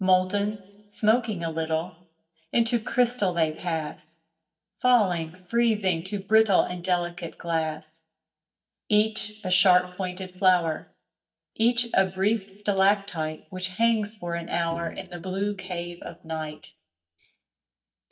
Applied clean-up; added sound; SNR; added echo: neural mask model DeepFilterNet 3.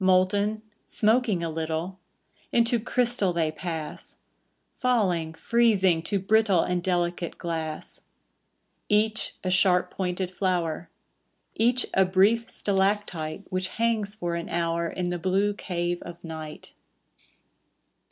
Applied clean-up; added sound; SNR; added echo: none; none; none; none.